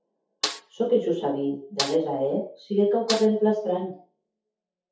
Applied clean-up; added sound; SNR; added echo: classical method WPE with log-MMSE.